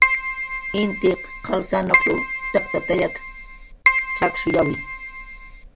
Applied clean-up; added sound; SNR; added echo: none; Keyboard (musical); 0 dB; none.